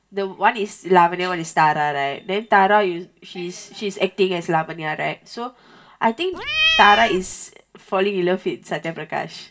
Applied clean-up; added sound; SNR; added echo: none; Cat; 0 dB; reverberation time 0.2 s.